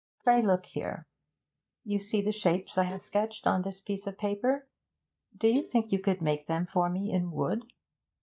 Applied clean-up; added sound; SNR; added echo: neural mask model DeepFilterNet 3.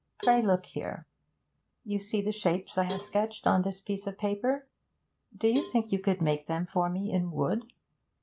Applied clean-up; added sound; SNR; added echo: none; Cowbell; 16 dB; none.